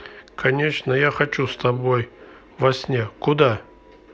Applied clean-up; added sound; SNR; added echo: none; none; none; none.